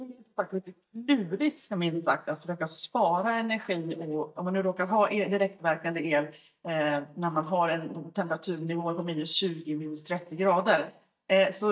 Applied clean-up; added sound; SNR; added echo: neural mask model DeepFilterNet 3.